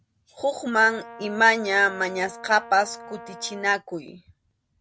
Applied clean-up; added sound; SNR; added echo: none; Brass instrument; 18 dB; none.